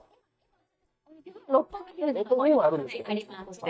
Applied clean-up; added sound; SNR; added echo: neural mask model DeepFilterNet 3.